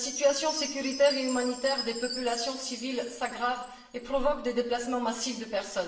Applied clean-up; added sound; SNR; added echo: none; Chime; 11 dB; reverberation time 0.8 s.